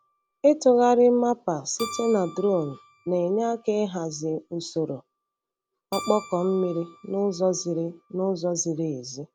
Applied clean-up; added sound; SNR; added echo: none; Keyboard (musical); 19 dB; none.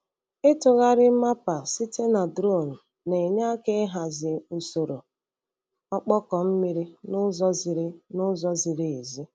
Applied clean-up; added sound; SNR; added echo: none; none; none; none.